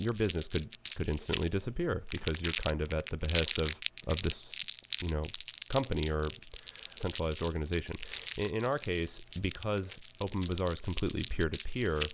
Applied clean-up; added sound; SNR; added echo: none; Crumpling, crinkling; 2 dB; none.